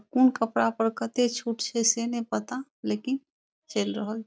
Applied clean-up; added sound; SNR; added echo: none; none; none; none.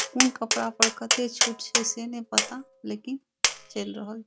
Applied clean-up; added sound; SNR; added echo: none; Tap; -3 dB; none.